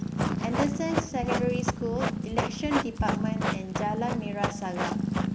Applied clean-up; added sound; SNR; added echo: none; Purr + Run; -3 dB; none.